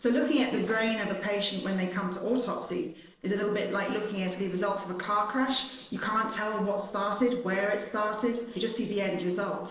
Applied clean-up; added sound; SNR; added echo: neural separator model SepFormer DNS4.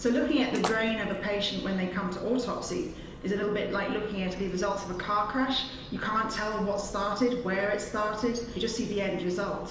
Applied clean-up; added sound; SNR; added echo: none; Splash, splatter; 11 dB; reverberation time 1.3 s.